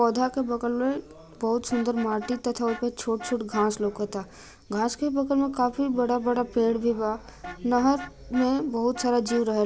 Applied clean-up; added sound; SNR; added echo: none; Vehicle horn, car horn, honking; 19 dB; none.